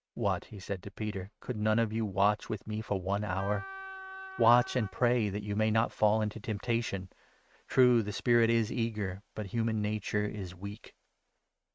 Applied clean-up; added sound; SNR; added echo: neural mask model RNNoise.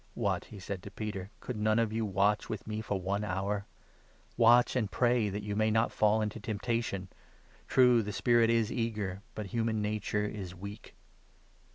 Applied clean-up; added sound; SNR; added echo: none; none; none; none.